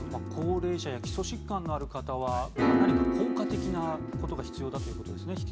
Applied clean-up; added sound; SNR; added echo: none; Piano + Bass guitar; -3 dB; none.